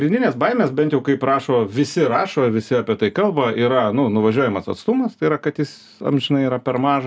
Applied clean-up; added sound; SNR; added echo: none; none; none; none.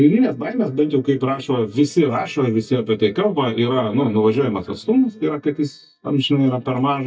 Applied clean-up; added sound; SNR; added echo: neural mask model DeepFilterNet 3.